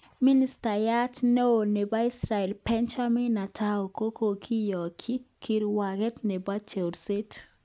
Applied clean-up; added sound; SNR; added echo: none; none; none; none.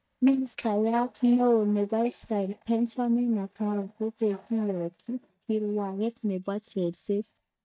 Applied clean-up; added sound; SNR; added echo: neural mask model DeepFilterNet 3.